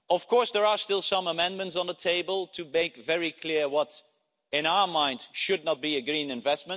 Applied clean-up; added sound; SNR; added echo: none; none; none; none.